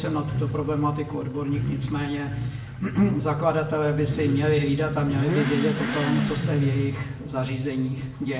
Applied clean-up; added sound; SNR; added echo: none; Motorcycle / Accelerating, revving, vroom; 4 dB; reverberation time 0.7 s.